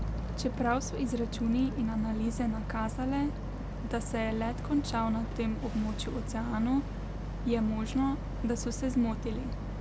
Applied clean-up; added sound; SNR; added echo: none; Boat, Water vehicle; 4 dB; none.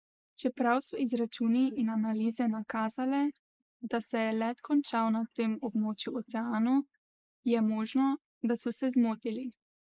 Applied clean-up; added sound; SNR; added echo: neural mask model Resemble Enhance denoiser.